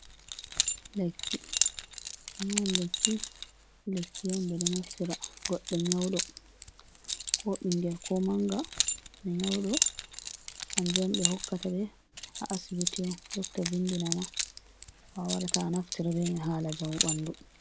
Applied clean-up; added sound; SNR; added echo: none; Keys jangling; 2 dB; none.